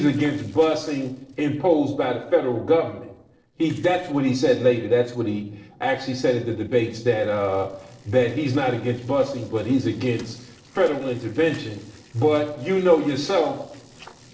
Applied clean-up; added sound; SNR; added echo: neural separator model SepFormer DNS4.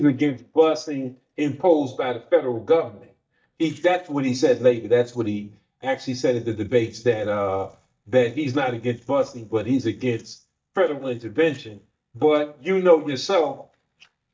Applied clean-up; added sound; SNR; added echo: neural mask model DeepFilterNet 3.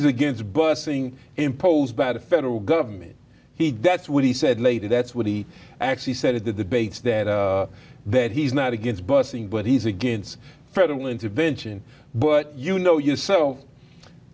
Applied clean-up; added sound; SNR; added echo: none; none; none; none.